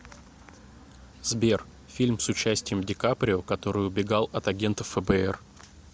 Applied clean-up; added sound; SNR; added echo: none; none; none; none.